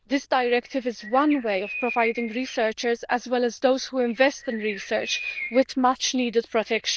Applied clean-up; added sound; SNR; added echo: neural diffusion model UNIVERSE++.